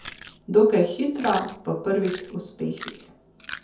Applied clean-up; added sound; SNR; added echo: none; Chewing, mastication; 17 dB; reverberation time 0.5 s.